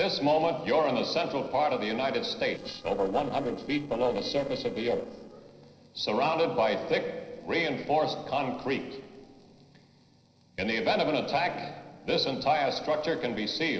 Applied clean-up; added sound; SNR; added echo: neural separator model SepFormer DNS4.